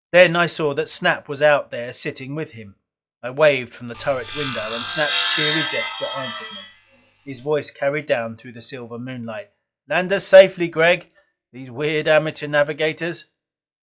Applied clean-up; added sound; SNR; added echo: classical method log-MMSE.